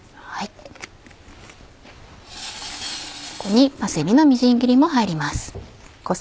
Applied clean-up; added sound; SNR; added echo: none; Tools; 14 dB; none.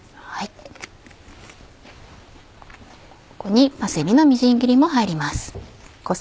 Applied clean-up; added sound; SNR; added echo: none; none; none; none.